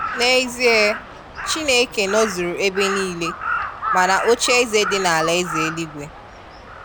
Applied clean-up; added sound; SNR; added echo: none; Crow; 8 dB; none.